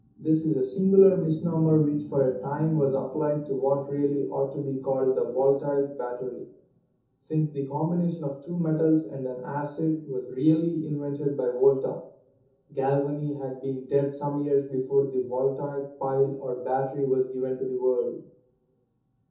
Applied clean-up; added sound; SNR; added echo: none; none; none; reverberation time 0.5 s.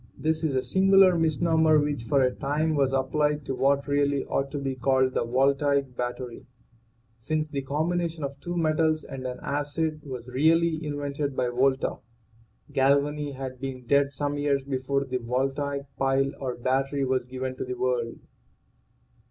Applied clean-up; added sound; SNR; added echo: none; none; none; none.